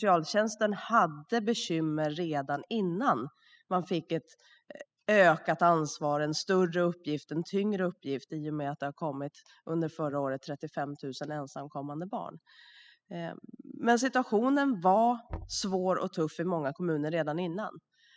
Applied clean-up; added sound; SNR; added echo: classical method spectral subtraction.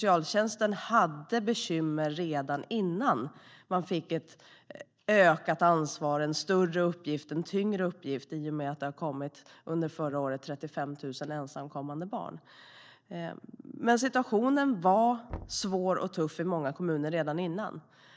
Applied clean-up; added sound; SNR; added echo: neural mask model DeepFilterNet 3.